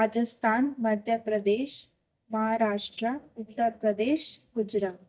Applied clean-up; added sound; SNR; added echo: neural mask model DeepFilterNet 3.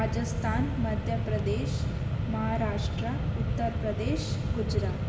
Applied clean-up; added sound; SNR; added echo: none; Mechanisms; -4 dB; reverberation time 2.6 s.